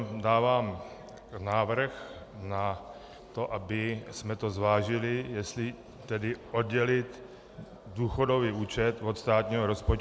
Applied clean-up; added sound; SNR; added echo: none; none; none; none.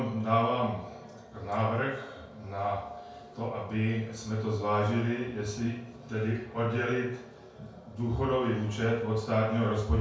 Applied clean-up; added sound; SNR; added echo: none; none; none; reverberation time 0.5 s.